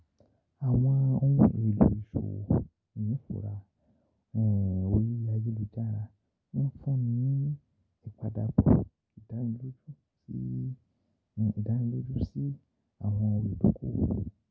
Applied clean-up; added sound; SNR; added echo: none; none; none; none.